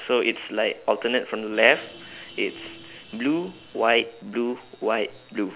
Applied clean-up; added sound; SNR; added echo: none; Vehicle horn, car horn, honking; 19 dB; none.